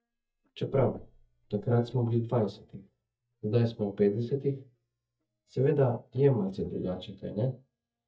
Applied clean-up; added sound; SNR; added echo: neural mask model DeepFilterNet 3.